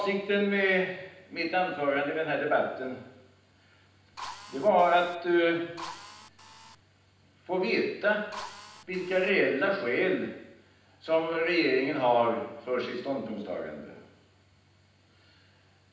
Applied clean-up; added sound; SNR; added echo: none; Drill; 15 dB; reverberation time 0.9 s.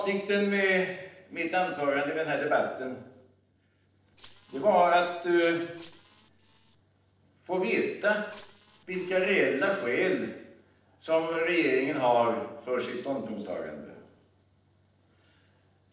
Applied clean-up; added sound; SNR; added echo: neural separator model SepFormer DNS4.